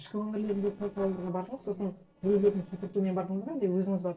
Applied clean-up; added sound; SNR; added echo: neural separator model SepFormer DNS4.